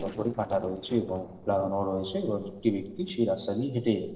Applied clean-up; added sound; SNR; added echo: neural separator model SepFormer DNS4.